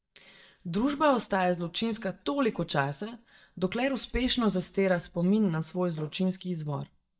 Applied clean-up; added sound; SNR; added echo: neural mask model DeepFilterNet 3.